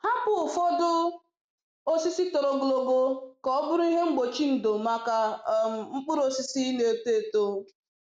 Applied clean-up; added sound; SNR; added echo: none; none; none; none.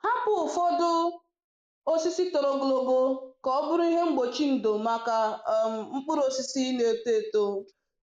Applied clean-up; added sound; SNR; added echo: neural mask model Resemble Enhance denoiser.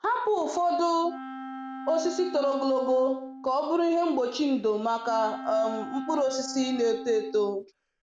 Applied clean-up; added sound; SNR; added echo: none; Wind instrument, woodwind instrument; 14 dB; none.